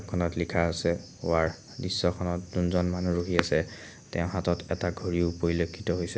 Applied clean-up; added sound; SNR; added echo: none; none; none; none.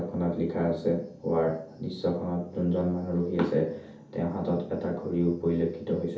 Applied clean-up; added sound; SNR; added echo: none; none; none; reverberation time 0.5 s.